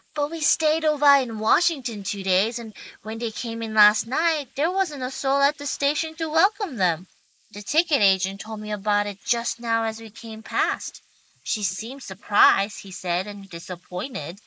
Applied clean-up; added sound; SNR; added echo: neural mask model Resemble Enhance denoiser.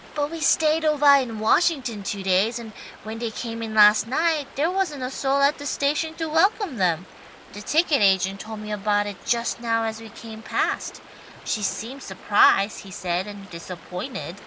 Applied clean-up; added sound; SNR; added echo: none; Stream; 20 dB; none.